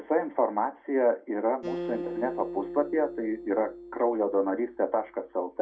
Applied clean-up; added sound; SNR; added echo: none; Acoustic guitar; 12 dB; reverberation time 0.2 s.